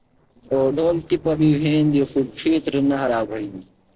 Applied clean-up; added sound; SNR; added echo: neural separator model SepFormer DNS4.